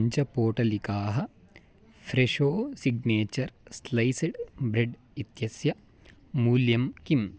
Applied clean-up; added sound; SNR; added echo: none; none; none; none.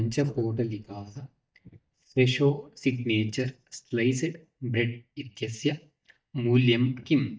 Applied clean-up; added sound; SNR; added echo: neural mask model DeepFilterNet 3.